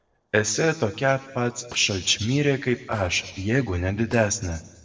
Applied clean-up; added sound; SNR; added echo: neural separator model SepFormer DNS4.